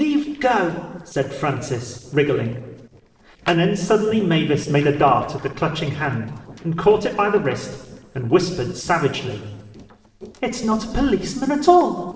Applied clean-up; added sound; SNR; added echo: neural separator model SepFormer DNS4.